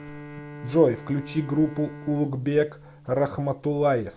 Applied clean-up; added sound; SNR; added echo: none; Bowed string instrument; 16 dB; none.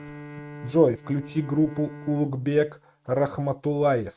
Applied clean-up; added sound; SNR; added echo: neural mask model RNNoise.